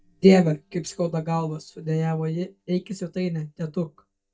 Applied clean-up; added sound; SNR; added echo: neural mask model DeepFilterNet 3.